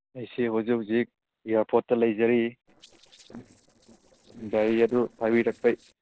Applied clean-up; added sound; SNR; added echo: neural separator model SepFormer DNS4.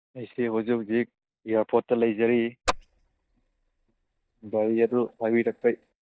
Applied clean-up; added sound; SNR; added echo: neural mask model DeepFilterNet 3.